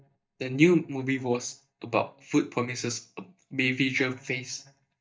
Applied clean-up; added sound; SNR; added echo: neural mask model DeepFilterNet 3.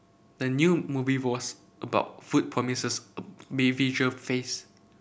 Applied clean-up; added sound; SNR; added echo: none; none; none; none.